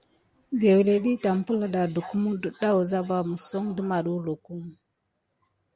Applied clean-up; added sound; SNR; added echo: none; none; none; none.